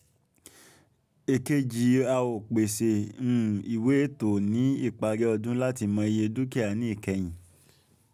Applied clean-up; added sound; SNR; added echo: none; none; none; none.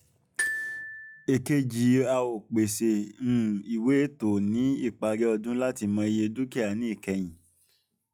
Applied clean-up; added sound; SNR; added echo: classical method log-MMSE.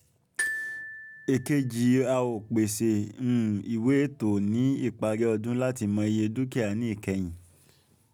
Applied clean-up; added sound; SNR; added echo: none; Glockenspiel; 11 dB; none.